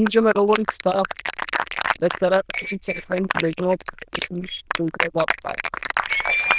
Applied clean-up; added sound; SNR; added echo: neural diffusion model UNIVERSE++.